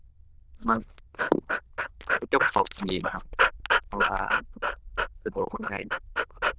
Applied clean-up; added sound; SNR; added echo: neural diffusion model UNIVERSE++.